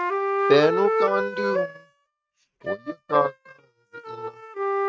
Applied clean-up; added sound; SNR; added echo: neural mask model RNNoise.